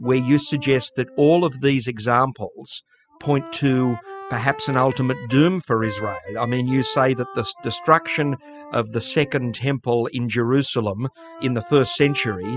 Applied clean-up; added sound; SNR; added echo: classical method spectral subtraction.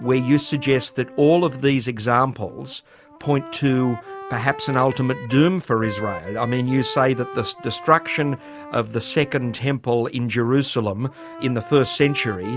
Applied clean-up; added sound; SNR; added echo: none; Wind instrument, woodwind instrument; 15 dB; none.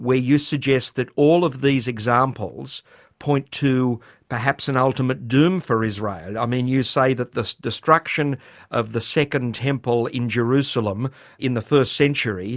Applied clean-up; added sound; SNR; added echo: none; none; none; none.